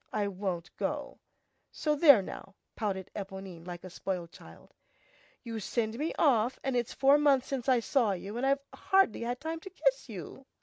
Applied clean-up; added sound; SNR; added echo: none; none; none; none.